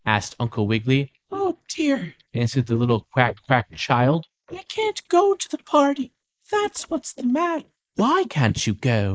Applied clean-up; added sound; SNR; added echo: neural mask model Resemble Enhance denoiser.